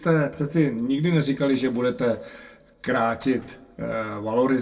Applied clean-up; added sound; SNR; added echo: neural separator model SepFormer DNS4.